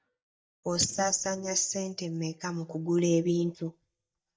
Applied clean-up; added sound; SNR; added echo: neural mask model DeepFilterNet 3.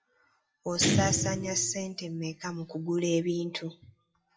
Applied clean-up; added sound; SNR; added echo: classical method WPE with log-MMSE.